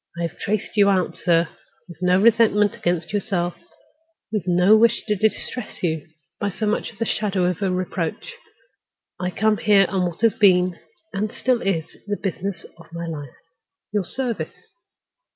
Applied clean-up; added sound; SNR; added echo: none; none; none; none.